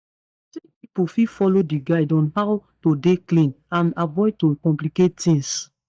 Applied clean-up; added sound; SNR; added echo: neural mask model DeepFilterNet 3.